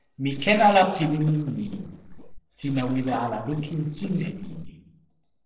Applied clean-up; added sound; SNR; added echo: neural separator model SepFormer DNS4.